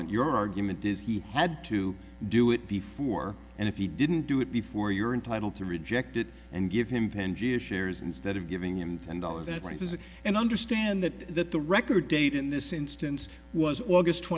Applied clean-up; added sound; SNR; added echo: none; none; none; none.